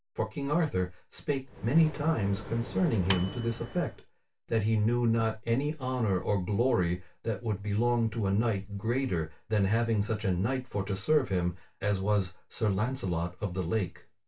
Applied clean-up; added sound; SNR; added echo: none; Microwave oven; 11 dB; reverberation time 0.2 s.